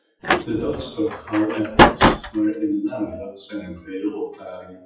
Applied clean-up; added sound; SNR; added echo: classical method WPE with log-MMSE.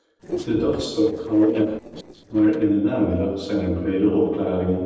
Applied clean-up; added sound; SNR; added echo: neural separator model SepFormer DNS4.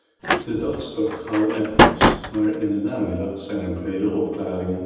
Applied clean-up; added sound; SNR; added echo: none; Slam; -4 dB; reverberation time 1.1 s.